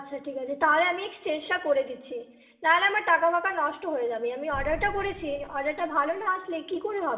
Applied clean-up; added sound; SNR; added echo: none; Boom; 13 dB; reverberation time 1.0 s.